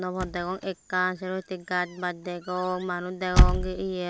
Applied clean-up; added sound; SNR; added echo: none; Squeak / Slam / Wood; -3 dB; none.